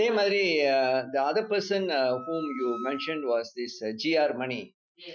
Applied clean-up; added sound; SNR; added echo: classical method Wiener filter.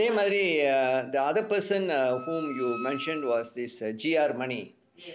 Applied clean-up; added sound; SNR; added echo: none; Wind instrument, woodwind instrument; 15 dB; none.